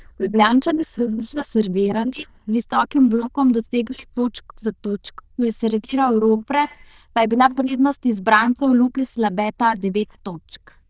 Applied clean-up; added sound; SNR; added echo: neural diffusion model UNIVERSE++.